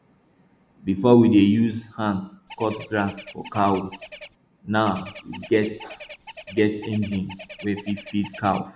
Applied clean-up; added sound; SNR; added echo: none; Bird; 18 dB; none.